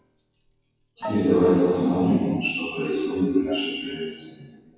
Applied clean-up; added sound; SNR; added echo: classical method WPE with log-MMSE.